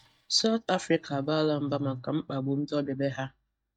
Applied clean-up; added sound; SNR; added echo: neural mask model DeepFilterNet 3.